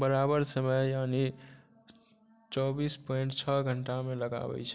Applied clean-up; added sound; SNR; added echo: none; none; none; none.